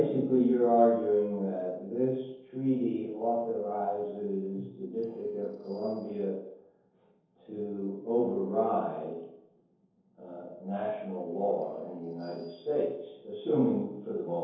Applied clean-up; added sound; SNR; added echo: neural separator model SepFormer DNS4.